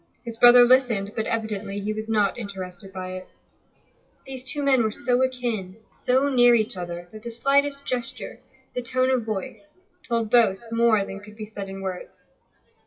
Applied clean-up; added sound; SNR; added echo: classical method WPE with log-MMSE.